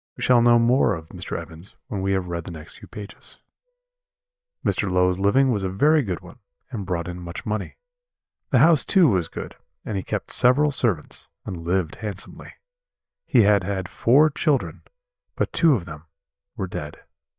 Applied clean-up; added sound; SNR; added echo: neural mask model DeepFilterNet 3.